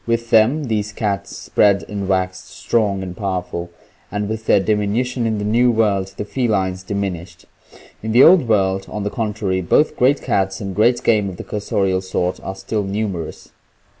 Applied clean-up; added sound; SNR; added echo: none; none; none; none.